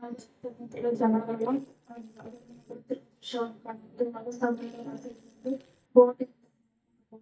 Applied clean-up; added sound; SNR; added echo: neural mask model DeepFilterNet 3.